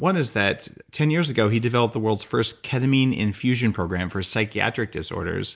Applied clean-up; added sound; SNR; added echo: none; none; none; none.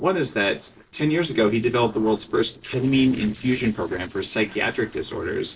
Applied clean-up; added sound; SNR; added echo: neural separator model SepFormer DNS4.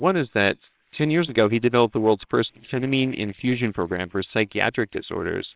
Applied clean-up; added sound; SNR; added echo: neural separator model SepFormer WHAMR!.